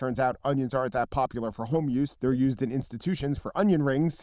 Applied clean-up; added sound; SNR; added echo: neural diffusion model UNIVERSE++.